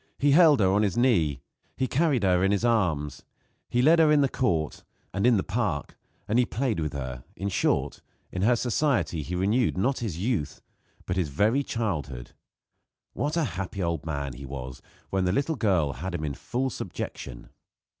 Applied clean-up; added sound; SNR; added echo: none; none; none; none.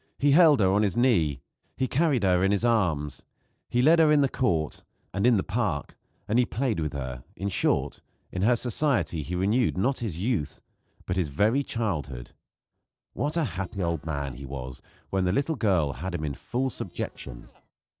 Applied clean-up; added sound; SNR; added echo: neural separator model SepFormer DNS4.